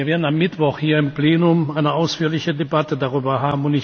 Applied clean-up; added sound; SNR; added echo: none; none; none; none.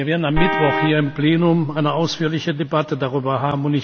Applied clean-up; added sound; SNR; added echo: none; Vehicle horn, car horn, honking; 5 dB; none.